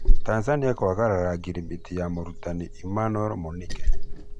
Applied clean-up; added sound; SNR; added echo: none; Liquid; -4 dB; none.